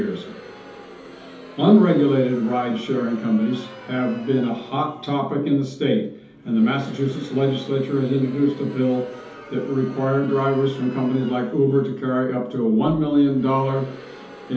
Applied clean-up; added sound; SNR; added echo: none; Crowd; 19 dB; reverberation time 0.6 s.